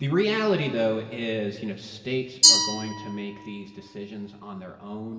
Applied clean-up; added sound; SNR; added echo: none; Glass; -1 dB; reverberation time 2.8 s.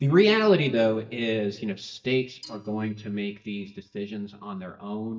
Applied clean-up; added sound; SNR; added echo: neural mask model DeepFilterNet 3.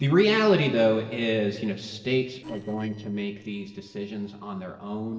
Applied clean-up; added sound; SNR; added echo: neural separator model SepFormer DNS4.